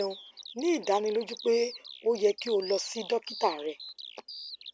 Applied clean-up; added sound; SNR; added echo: none; Bird vocalization, bird call, bird song; 14 dB; none.